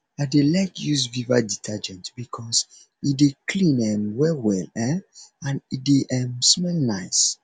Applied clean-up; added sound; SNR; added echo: none; none; none; none.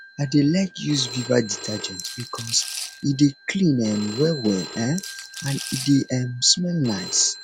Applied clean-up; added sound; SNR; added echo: none; Telephone + Rattle / Rattle (instrument); 13 dB; none.